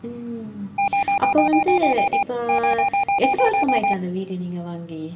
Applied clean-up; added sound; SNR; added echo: none; Alarm; -5 dB; reverberation time 1.3 s.